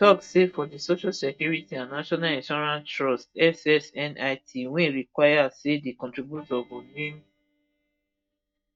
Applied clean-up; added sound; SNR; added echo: neural mask model DeepFilterNet 3.